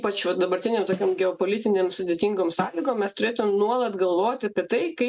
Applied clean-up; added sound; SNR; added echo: neural mask model RNNoise.